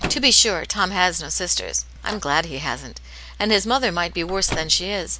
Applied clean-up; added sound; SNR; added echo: none; Microwave oven; 14 dB; none.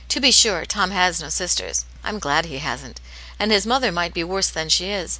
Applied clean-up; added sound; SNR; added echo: none; none; none; none.